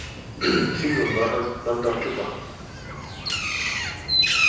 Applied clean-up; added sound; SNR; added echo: none; Bird; 0 dB; reverberation time 1.1 s.